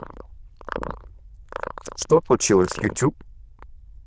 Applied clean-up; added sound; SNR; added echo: neural diffusion model UNIVERSE++.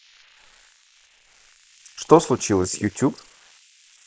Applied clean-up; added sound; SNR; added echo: neural mask model Resemble Enhance denoiser.